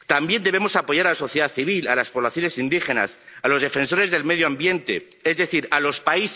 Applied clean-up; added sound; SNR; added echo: none; none; none; none.